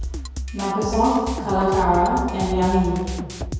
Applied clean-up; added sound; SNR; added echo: none; Drum kit; 7 dB; reverberation time 1.2 s.